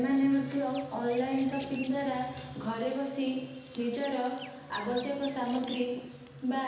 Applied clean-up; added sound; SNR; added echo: none; Bird vocalization, bird call, bird song; 18 dB; reverberation time 0.8 s.